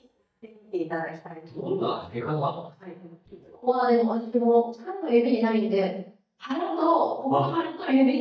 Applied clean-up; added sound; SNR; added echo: neural mask model DeepFilterNet 3.